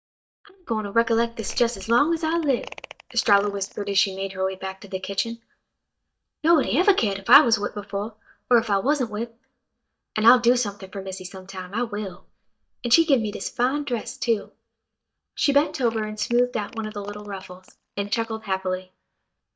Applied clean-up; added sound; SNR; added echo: neural mask model DeepFilterNet 3.